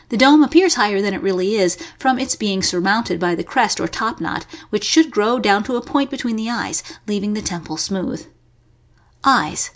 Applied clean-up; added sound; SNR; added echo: none; none; none; none.